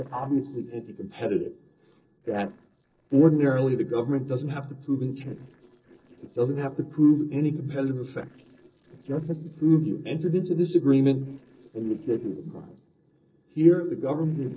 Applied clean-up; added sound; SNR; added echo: neural separator model SepFormer DNS4.